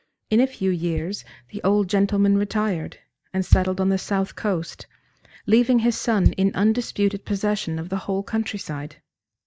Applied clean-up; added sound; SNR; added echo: neural mask model DeepFilterNet 3.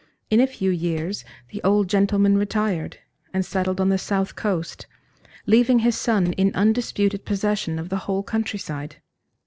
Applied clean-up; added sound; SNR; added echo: neural separator model SepFormer DNS4.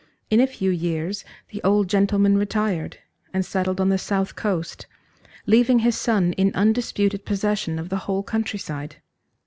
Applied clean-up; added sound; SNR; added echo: none; none; none; none.